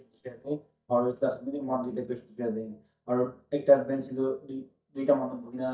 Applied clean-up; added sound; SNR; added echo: neural mask model DeepFilterNet 3.